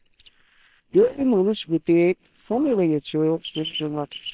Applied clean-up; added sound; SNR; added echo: neural separator model SepFormer WHAM!.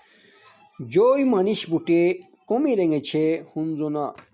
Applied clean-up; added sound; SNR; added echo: none; none; none; none.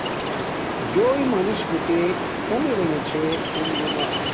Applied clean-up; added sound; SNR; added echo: none; Ocean; 1 dB; none.